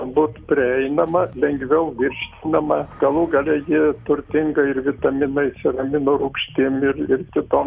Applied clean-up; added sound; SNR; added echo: none; none; none; none.